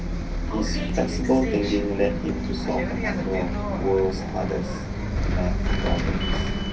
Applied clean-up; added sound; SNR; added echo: none; Bus; -2 dB; reverberation time 0.3 s.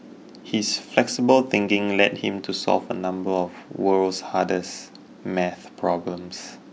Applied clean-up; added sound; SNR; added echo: none; none; none; none.